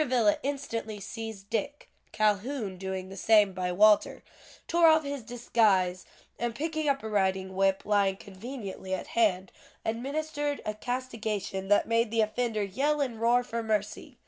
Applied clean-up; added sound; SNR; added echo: none; none; none; none.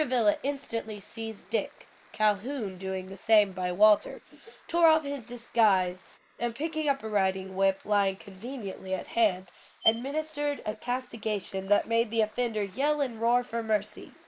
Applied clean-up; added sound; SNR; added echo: neural mask model Resemble Enhance denoiser.